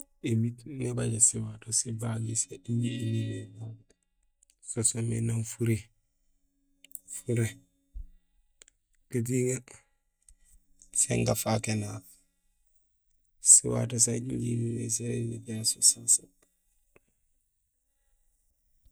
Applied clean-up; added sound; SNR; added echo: neural mask model DeepFilterNet 3.